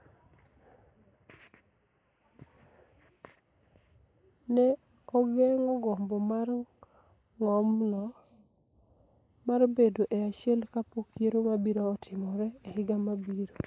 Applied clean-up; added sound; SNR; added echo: neural mask model Resemble Enhance denoiser.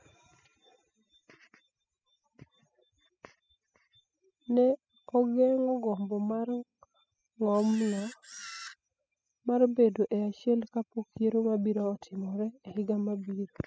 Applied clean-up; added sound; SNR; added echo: classical method spectral subtraction.